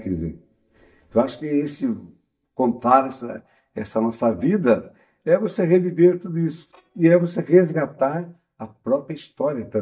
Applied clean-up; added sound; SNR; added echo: neural mask model DeepFilterNet 3.